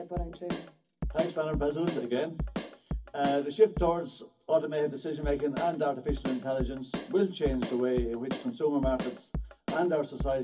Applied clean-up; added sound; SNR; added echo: none; Drum kit; 7 dB; reverberation time 0.3 s.